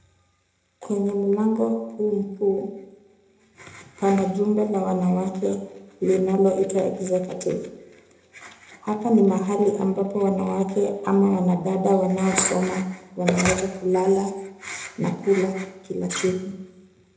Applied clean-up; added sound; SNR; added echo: none; none; none; reverberation time 0.8 s.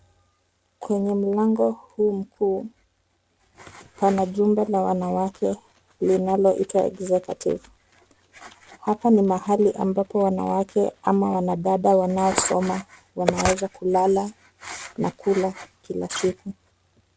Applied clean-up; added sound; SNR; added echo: none; none; none; none.